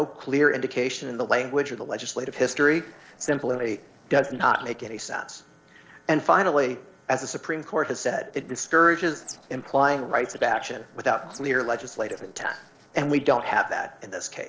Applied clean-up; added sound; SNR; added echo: neural separator model SepFormer DNS4.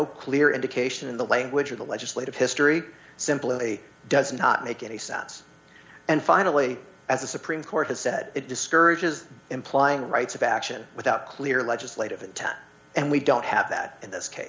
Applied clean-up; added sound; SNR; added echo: none; none; none; none.